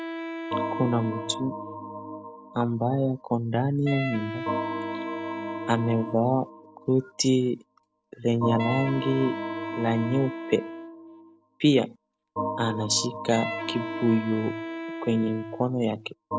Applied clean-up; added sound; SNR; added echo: none; Organ + Wind instrument, woodwind instrument; 7 dB; none.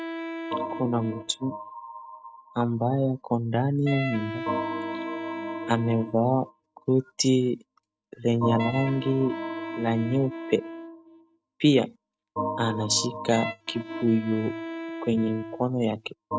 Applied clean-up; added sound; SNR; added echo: neural mask model RNNoise.